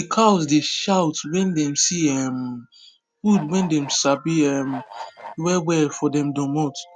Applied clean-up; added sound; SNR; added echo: none; Bird / Fowl; 16 dB; none.